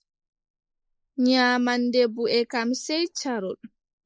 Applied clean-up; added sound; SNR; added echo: neural mask model Resemble Enhance denoiser.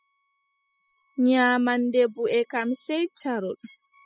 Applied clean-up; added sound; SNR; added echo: classical method spectral subtraction.